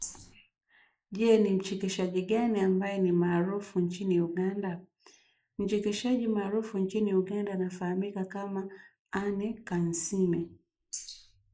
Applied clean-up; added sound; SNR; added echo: neural mask model Resemble Enhance denoiser.